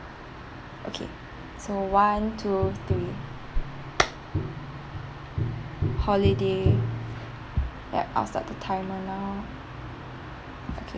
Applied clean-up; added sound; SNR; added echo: none; Tap; 3 dB; none.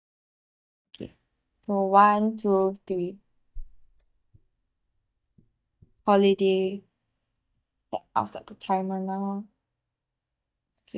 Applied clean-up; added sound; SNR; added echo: neural mask model DeepFilterNet 3.